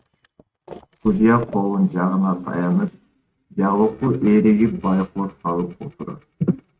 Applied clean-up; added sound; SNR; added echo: neural mask model RNNoise.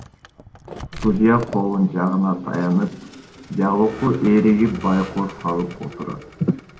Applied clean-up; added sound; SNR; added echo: none; Mechanisms + Vehicle; 17 dB; none.